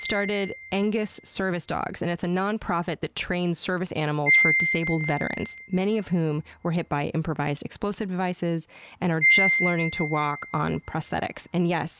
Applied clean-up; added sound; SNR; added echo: none; Wind chime; 3 dB; none.